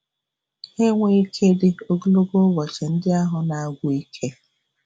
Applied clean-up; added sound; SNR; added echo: none; none; none; none.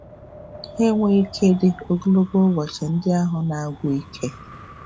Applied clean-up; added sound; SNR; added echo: none; Wind; 20 dB; none.